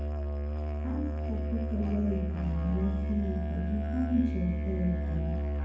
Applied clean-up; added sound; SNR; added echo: none; Musical instrument; -2 dB; reverberation time 0.9 s.